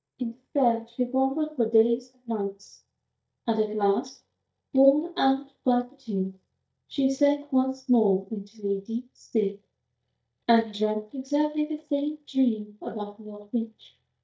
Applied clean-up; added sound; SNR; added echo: neural mask model DeepFilterNet 3.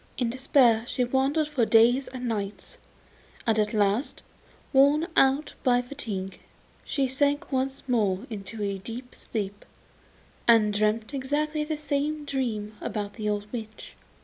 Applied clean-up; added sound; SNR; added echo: none; none; none; none.